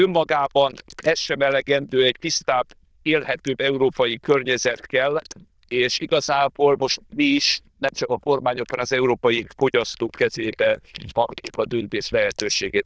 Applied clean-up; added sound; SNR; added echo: neural diffusion model UNIVERSE++.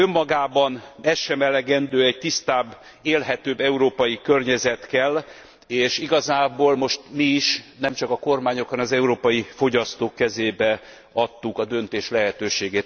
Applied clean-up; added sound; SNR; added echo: none; none; none; none.